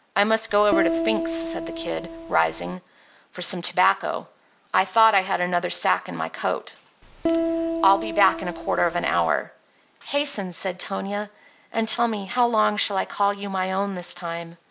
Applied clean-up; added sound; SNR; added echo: none; Piano; 3 dB; none.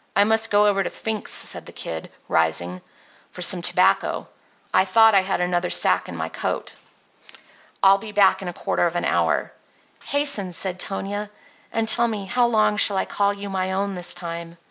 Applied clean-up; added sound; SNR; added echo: none; none; none; none.